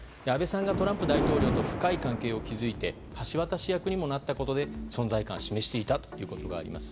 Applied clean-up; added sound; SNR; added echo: none; Thunder; 5 dB; none.